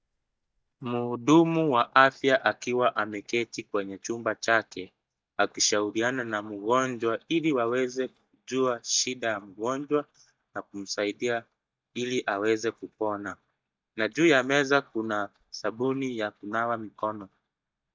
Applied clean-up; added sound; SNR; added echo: neural mask model DeepFilterNet 3.